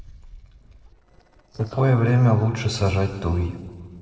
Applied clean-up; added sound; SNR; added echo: neural separator model SepFormer DNS4.